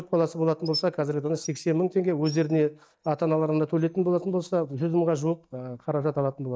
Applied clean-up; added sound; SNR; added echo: neural mask model DeepFilterNet 3.